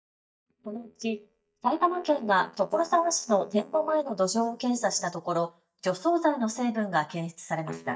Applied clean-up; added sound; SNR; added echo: neural mask model DeepFilterNet 3.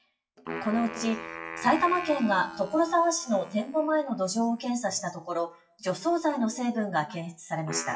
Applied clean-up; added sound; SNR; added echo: classical method WPE with log-MMSE.